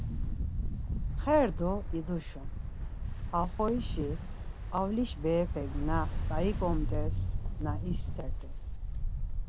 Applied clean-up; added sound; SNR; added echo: none; Ocean; -1 dB; none.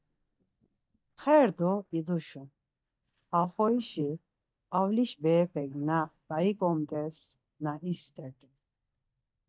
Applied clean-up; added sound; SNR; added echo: neural mask model DeepFilterNet 3.